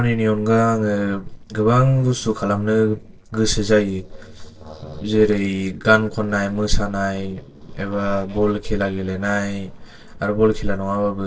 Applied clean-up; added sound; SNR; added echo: neural separator model SepFormer DNS4.